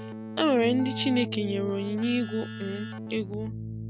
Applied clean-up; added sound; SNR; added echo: none; Keyboard (musical); 7 dB; none.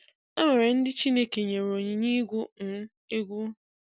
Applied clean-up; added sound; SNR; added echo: none; none; none; none.